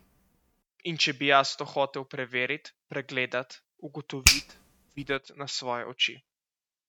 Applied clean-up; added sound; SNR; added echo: neural mask model RNNoise.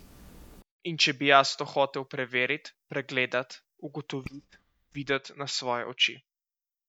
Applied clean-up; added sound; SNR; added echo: neural mask model DeepFilterNet 3.